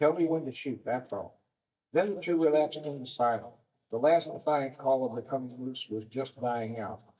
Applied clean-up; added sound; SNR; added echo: neural mask model DeepFilterNet 3.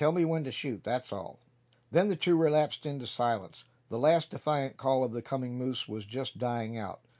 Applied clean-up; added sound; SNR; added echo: none; none; none; none.